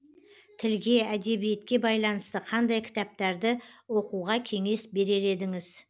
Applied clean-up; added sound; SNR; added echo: none; none; none; none.